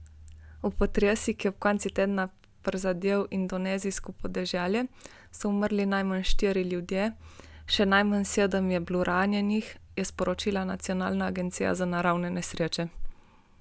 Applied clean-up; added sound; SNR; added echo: none; none; none; none.